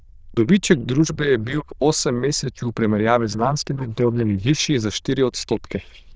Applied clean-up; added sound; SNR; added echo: neural diffusion model UNIVERSE++.